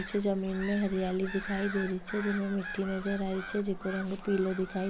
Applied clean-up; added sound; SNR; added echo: none; Gull, seagull / Bird vocalization, bird call, bird song; 10 dB; none.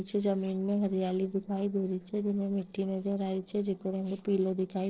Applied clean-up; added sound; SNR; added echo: neural separator model SepFormer DNS4.